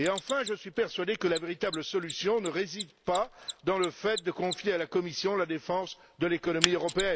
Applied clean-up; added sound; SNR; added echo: neural mask model Resemble Enhance denoiser.